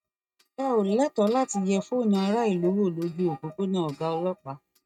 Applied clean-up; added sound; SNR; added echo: neural mask model RNNoise.